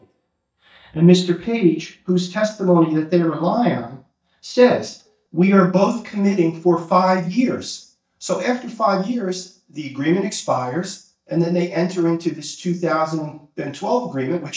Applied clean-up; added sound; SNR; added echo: neural mask model DeepFilterNet 3.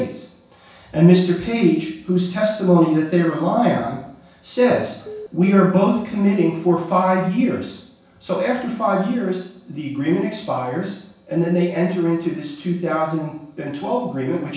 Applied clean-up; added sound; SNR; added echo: none; Telephone; 16 dB; reverberation time 0.7 s.